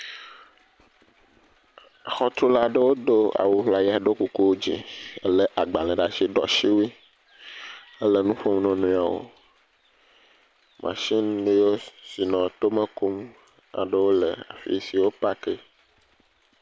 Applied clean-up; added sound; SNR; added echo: none; none; none; none.